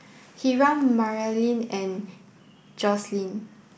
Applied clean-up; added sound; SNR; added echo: none; none; none; none.